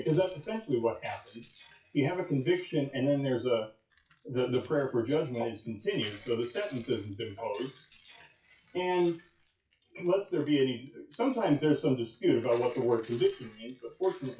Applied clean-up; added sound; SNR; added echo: classical method WPE with log-MMSE.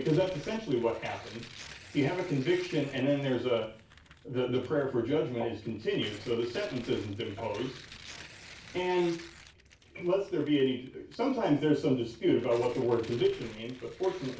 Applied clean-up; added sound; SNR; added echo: none; Tearing; 20 dB; reverberation time 0.3 s.